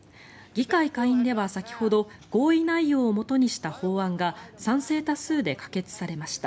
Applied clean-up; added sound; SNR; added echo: none; none; none; none.